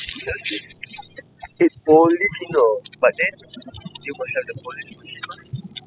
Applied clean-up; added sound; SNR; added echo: classical method spectral subtraction.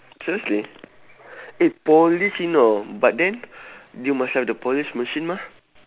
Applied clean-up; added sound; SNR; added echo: none; none; none; none.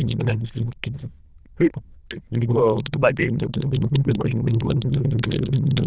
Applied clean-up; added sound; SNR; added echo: neural diffusion model UNIVERSE++.